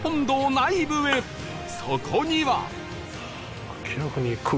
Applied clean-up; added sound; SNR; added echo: none; Bowed string instrument; 13 dB; none.